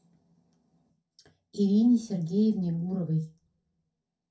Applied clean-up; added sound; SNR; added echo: none; none; none; reverberation time 0.3 s.